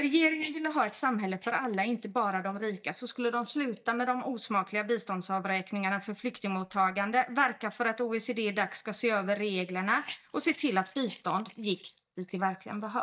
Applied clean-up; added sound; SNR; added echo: neural mask model DeepFilterNet 3.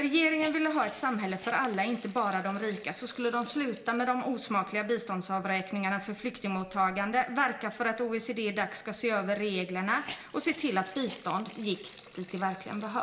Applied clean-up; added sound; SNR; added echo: none; Hiss; 19 dB; reverberation time 0.9 s.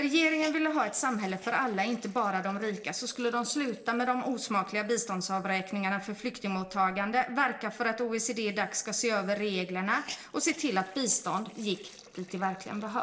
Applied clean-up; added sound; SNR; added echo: neural separator model SepFormer DNS4.